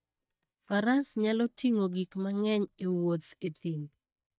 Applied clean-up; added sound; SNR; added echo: neural mask model DeepFilterNet 3.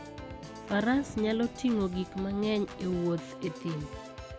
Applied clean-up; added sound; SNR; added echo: none; Organ; 11 dB; none.